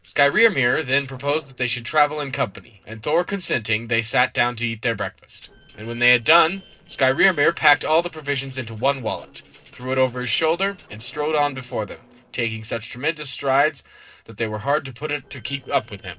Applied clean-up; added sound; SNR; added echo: neural separator model SepFormer DNS4.